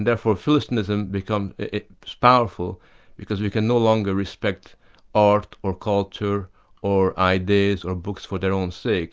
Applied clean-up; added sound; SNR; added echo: none; none; none; none.